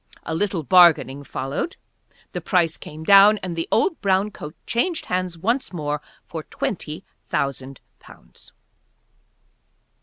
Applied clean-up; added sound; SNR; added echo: none; none; none; none.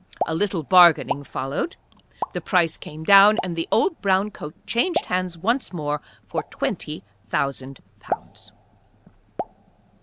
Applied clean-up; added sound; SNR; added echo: none; Explosion; 11 dB; none.